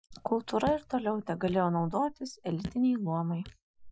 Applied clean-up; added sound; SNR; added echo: classical method Wiener filter.